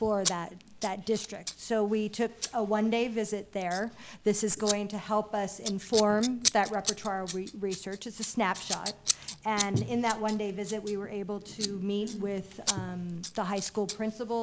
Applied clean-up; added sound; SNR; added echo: none; Scissors; 8 dB; none.